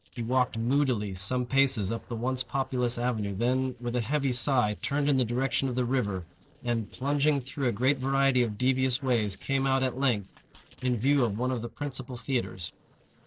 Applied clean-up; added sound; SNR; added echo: neural separator model SepFormer DNS4.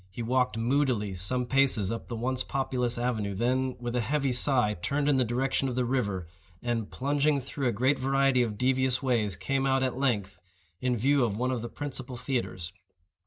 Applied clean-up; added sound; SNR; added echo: none; none; none; none.